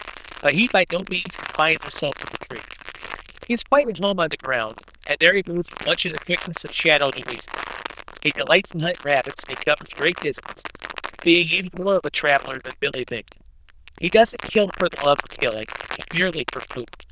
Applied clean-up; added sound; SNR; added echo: neural diffusion model UNIVERSE++.